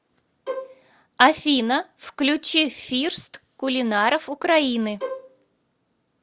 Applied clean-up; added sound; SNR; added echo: none; Bowed string instrument; 10 dB; none.